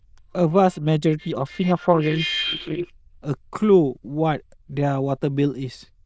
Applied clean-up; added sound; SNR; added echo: neural diffusion model UNIVERSE++.